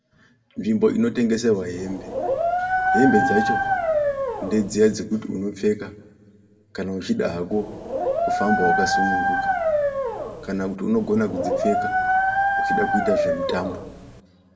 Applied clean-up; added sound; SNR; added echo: none; Dog; -2 dB; reverberation time 0.9 s.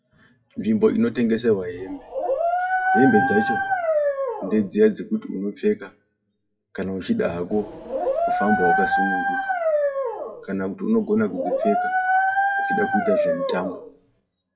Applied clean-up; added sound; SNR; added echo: classical method WPE with log-MMSE.